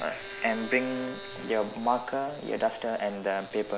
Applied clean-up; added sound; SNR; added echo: none; Bowed string instrument; 15 dB; none.